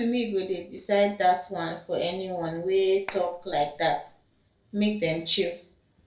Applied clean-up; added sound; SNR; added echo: neural separator model SepFormer DNS4.